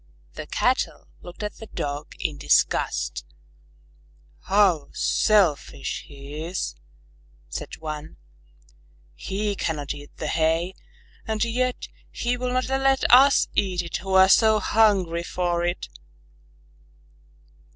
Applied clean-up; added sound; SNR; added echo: none; none; none; none.